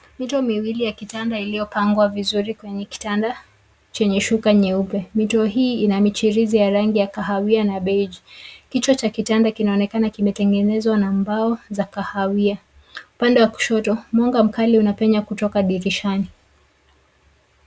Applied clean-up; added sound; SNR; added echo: none; none; none; none.